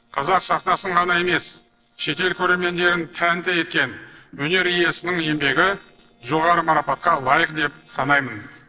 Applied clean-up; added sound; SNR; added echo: neural separator model SepFormer DNS4.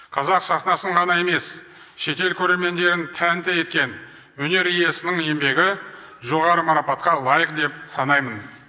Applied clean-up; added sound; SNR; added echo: none; none; none; none.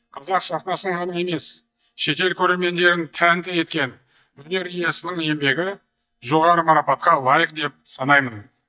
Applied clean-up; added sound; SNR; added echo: neural mask model DeepFilterNet 3.